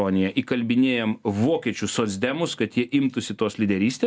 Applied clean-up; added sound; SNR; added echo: none; none; none; none.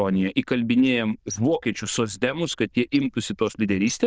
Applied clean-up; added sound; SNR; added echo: neural diffusion model UNIVERSE++.